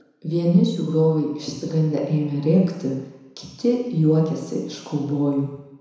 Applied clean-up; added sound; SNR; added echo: none; none; none; reverberation time 1.0 s.